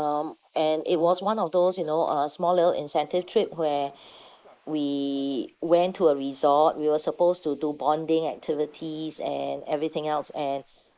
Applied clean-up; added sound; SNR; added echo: neural mask model Resemble Enhance denoiser.